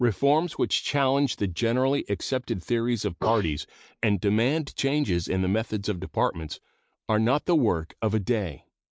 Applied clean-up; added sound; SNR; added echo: neural mask model Resemble Enhance denoiser.